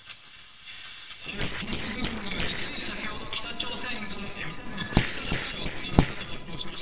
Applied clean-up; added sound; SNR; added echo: neural separator model SepFormer WHAMR!.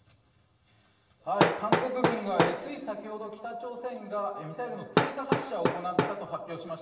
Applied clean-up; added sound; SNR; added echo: none; Hammer; -3 dB; reverberation time 1.3 s.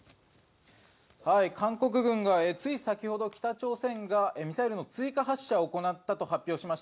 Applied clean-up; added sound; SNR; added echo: none; none; none; none.